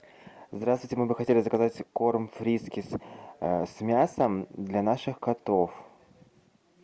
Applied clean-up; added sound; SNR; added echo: none; none; none; none.